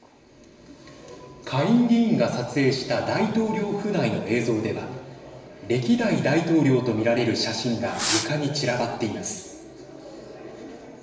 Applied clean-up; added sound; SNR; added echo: none; Fireworks; 6 dB; reverberation time 0.9 s.